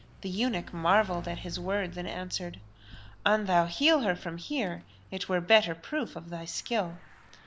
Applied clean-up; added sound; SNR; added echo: none; Mechanisms / Bicycle; 19 dB; none.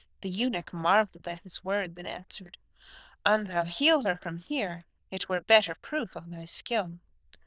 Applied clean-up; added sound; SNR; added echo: neural diffusion model UNIVERSE++.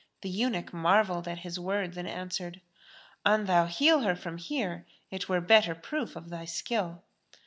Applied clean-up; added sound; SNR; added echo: none; none; none; none.